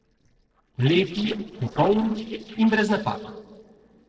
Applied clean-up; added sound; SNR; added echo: neural separator model SepFormer DNS4.